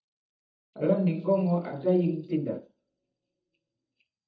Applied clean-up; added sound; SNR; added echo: neural mask model DeepFilterNet 3.